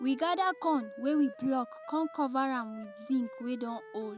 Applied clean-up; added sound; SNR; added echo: none; Wind instrument, woodwind instrument; 17 dB; none.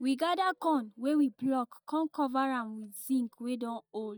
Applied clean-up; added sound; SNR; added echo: neural mask model DeepFilterNet 3.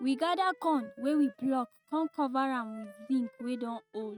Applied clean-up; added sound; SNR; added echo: neural mask model RNNoise.